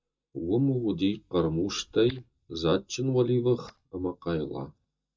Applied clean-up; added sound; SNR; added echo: neural mask model DeepFilterNet 3.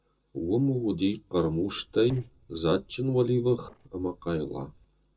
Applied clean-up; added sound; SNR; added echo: neural separator model SepFormer DNS4.